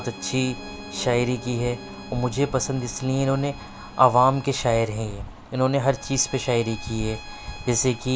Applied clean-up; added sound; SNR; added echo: none; Piano + Bowed string instrument; 17 dB; none.